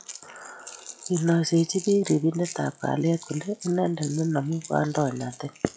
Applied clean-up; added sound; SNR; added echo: classical method log-MMSE.